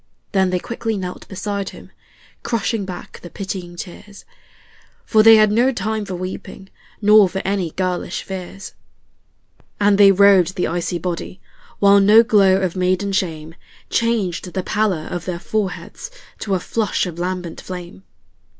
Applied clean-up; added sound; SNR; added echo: none; none; none; none.